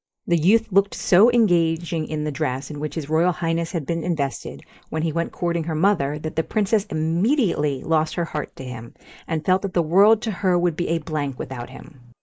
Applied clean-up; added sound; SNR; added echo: neural mask model Resemble Enhance denoiser.